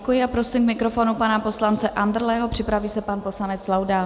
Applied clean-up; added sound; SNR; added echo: none; none; none; none.